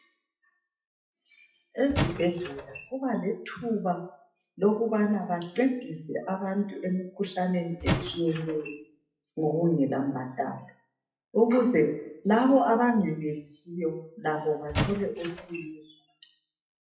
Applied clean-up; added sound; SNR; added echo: classical method WPE with log-MMSE.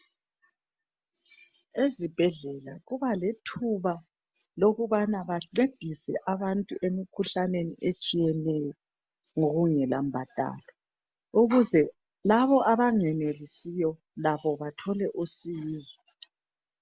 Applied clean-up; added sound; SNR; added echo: none; none; none; none.